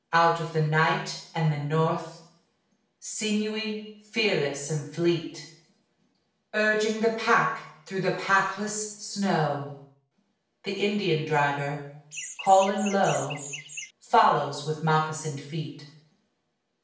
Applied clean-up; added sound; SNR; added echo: none; Chirp, tweet; 11 dB; reverberation time 0.6 s.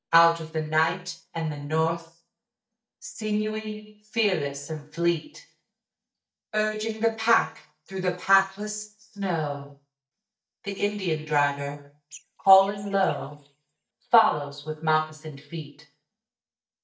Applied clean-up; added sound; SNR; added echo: neural mask model DeepFilterNet 3.